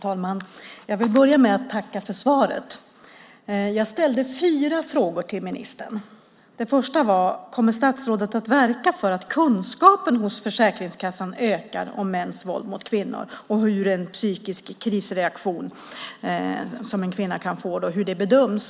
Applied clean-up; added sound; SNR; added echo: none; none; none; none.